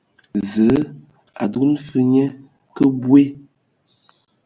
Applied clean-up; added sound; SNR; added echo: none; none; none; none.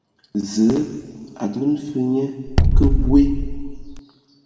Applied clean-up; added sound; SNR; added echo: none; Bass drum; -5 dB; reverberation time 1.9 s.